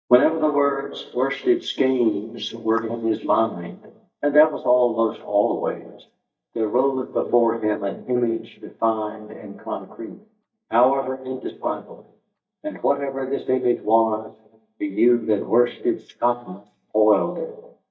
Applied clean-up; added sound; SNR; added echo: neural mask model DeepFilterNet 3.